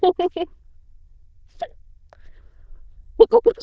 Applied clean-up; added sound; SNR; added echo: neural diffusion model UNIVERSE++.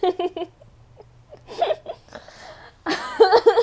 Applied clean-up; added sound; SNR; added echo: none; none; none; none.